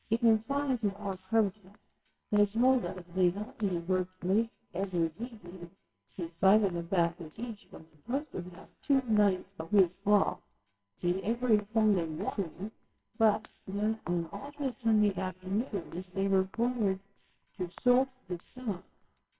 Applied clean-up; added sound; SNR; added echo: neural separator model SepFormer WHAMR!.